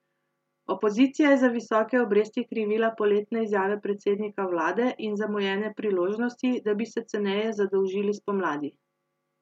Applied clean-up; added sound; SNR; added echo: none; none; none; none.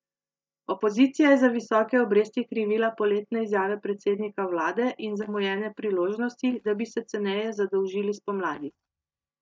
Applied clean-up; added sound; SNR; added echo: neural mask model DeepFilterNet 3.